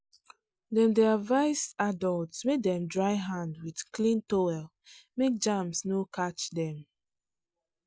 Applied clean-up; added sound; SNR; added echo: none; none; none; none.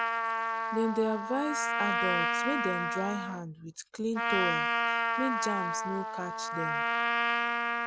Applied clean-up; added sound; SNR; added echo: none; Trumpet; -4 dB; none.